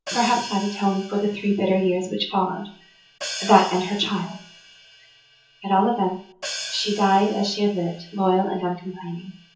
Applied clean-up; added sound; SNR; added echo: none; Hi-hat; 14 dB; reverberation time 0.6 s.